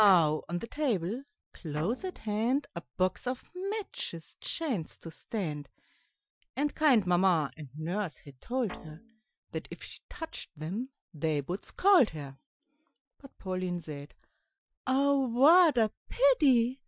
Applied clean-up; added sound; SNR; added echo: classical method Wiener filter.